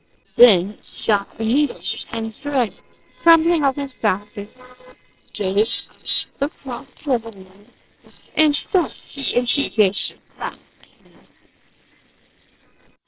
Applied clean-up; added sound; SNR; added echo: neural separator model SepFormer WHAMR!.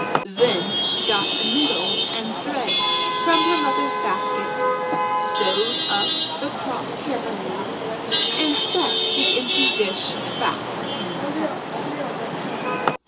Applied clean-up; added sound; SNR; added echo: none; Chatter / Traffic noise, roadway noise / Vehicle horn, car horn, honking / Engine; -4 dB; reverberation time 0.2 s.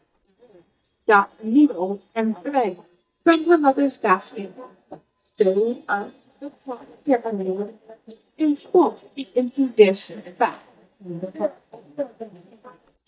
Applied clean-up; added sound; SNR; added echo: neural mask model DeepFilterNet 3.